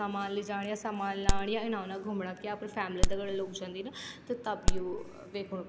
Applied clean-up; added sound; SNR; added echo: none; Crack; -3 dB; none.